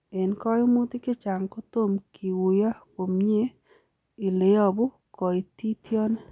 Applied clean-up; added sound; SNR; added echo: none; none; none; none.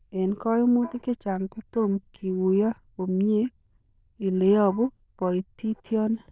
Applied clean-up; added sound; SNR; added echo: neural diffusion model UNIVERSE++.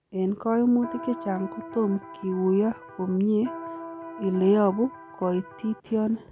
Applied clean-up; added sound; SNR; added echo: none; Electric guitar; 14 dB; none.